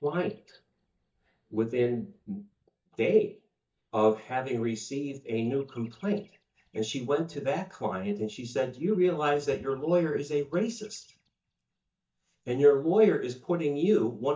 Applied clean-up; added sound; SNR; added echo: neural mask model DeepFilterNet 3.